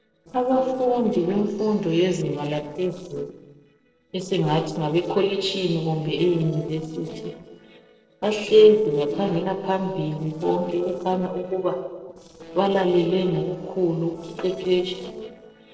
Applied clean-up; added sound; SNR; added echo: neural separator model SepFormer DNS4.